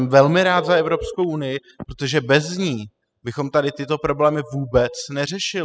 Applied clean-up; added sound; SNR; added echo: classical method spectral subtraction.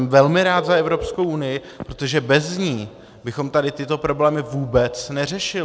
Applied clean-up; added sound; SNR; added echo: none; Telephone; 17 dB; none.